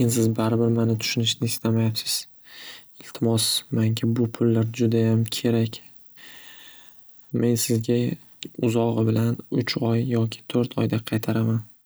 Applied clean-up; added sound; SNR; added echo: none; none; none; none.